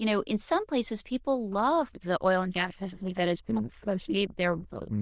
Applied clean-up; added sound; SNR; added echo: neural diffusion model UNIVERSE++.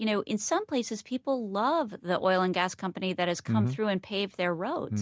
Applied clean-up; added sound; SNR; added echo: none; none; none; none.